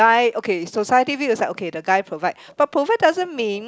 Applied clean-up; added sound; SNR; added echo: none; none; none; none.